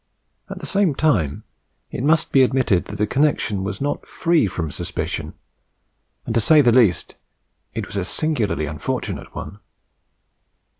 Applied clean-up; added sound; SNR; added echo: none; none; none; none.